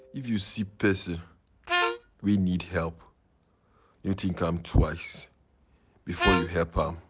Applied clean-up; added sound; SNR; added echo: none; Harmonica; -1 dB; none.